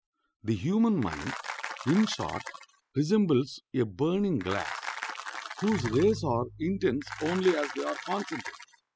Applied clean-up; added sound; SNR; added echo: classical method spectral subtraction.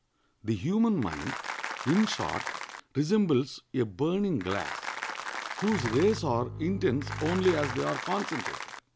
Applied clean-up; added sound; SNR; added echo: none; Bowed string instrument + Applause; 7 dB; none.